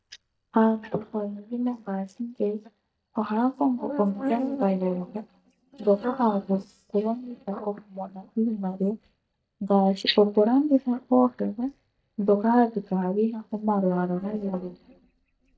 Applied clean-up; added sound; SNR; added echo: neural mask model DeepFilterNet 3.